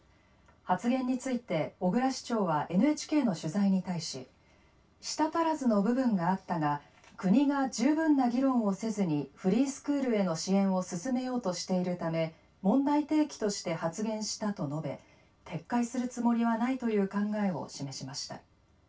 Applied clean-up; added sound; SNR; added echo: none; none; none; reverberation time 0.1 s.